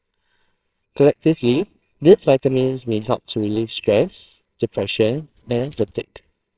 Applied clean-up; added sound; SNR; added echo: neural separator model SepFormer WHAMR!.